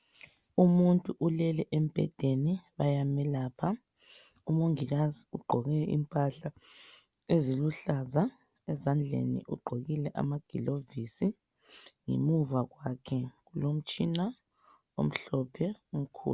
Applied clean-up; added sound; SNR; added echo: none; none; none; none.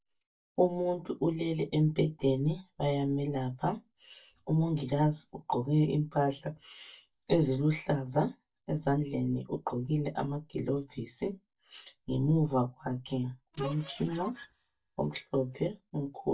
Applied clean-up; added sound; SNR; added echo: neural mask model DeepFilterNet 3.